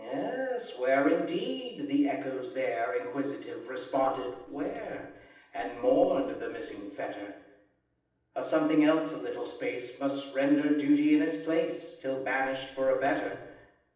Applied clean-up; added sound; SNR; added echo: neural separator model SepFormer DNS4.